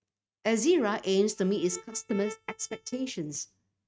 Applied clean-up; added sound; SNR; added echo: neural mask model RNNoise.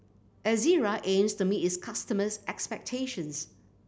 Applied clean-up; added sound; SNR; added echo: none; none; none; none.